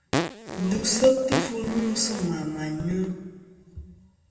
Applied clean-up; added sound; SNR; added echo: none; Fart; 4 dB; reverberation time 1.6 s.